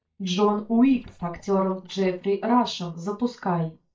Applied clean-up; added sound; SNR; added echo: neural mask model DeepFilterNet 3.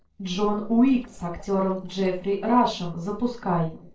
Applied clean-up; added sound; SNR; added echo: neural separator model SepFormer DNS4.